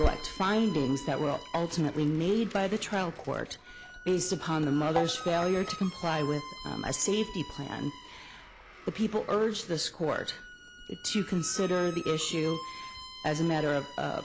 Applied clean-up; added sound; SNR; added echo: none; Sink (filling or washing) + Squeak; 11 dB; none.